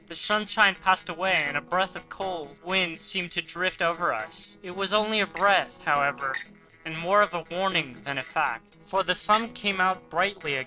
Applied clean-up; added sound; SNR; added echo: neural separator model SepFormer DNS4.